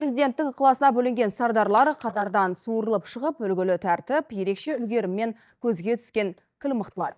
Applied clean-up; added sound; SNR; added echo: neural mask model DeepFilterNet 3.